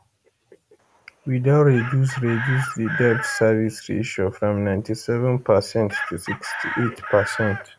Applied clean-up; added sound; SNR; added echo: none; Chicken, rooster; 10 dB; none.